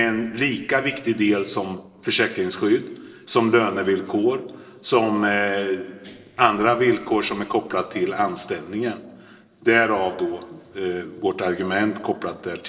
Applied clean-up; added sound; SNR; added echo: neural separator model SepFormer DNS4.